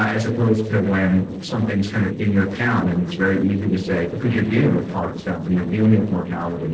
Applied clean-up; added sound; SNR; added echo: neural separator model SepFormer DNS4.